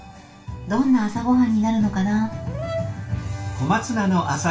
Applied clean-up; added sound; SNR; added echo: none; Brass instrument; 13 dB; reverberation time 0.3 s.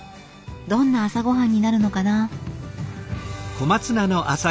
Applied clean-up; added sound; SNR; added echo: none; none; none; none.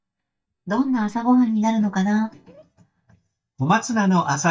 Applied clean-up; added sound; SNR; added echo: neural mask model DeepFilterNet 3.